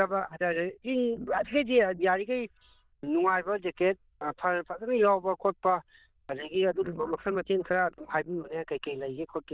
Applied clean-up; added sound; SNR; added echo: neural diffusion model UNIVERSE++.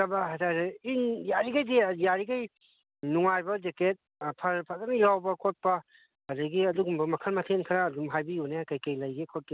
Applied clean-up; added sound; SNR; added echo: none; none; none; none.